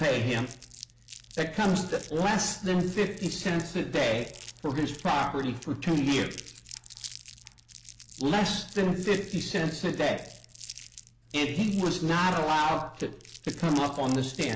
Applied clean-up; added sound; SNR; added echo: none; Crumpling, crinkling; 18 dB; none.